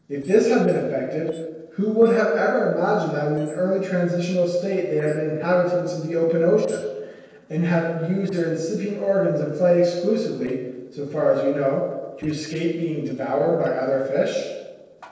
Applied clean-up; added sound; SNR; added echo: neural separator model SepFormer DNS4.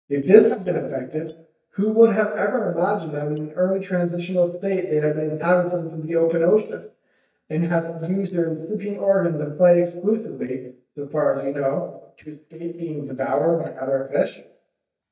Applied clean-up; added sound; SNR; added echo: neural mask model DeepFilterNet 3.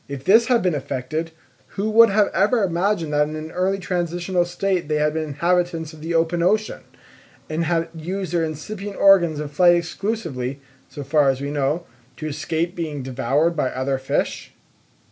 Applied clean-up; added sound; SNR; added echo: none; none; none; none.